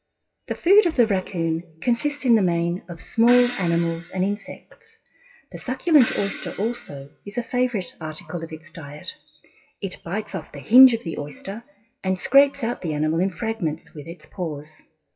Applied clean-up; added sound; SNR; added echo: classical method WPE with log-MMSE.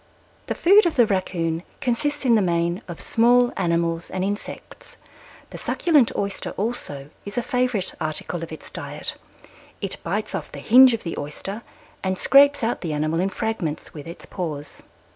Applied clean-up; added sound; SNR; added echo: none; none; none; none.